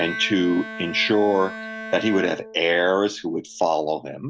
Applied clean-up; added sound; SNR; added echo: none; Bowed string instrument; 13 dB; none.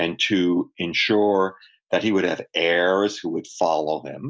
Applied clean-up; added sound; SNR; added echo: none; none; none; none.